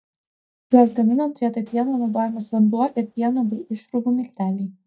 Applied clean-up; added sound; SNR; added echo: neural mask model DeepFilterNet 3.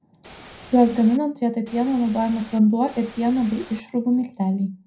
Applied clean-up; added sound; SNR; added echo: none; Ocean / Boat, Water vehicle; 20 dB; reverberation time 0.2 s.